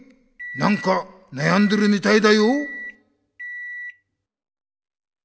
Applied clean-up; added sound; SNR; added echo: none; Microwave oven; 13 dB; none.